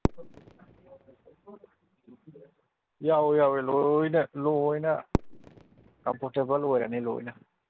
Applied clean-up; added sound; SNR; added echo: none; Fireworks; 10 dB; none.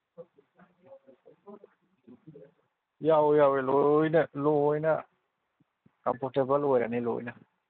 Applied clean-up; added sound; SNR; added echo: none; none; none; none.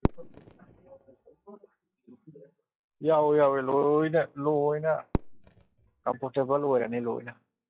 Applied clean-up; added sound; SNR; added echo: classical method log-MMSE.